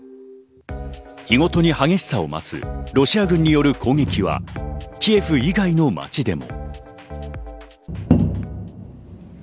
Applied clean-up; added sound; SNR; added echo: none; none; none; none.